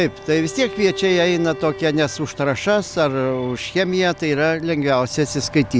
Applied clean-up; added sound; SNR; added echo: none; Bowed string instrument; 18 dB; none.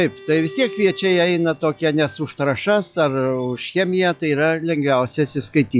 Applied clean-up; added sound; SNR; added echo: classical method log-MMSE.